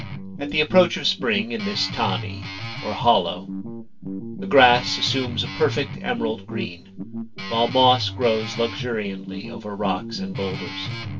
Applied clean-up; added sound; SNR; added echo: none; Guitar; 8 dB; reverberation time 0.1 s.